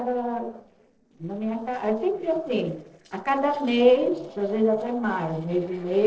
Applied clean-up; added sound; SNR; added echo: neural separator model SepFormer DNS4.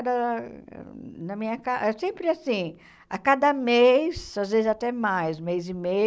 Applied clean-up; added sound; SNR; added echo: none; none; none; none.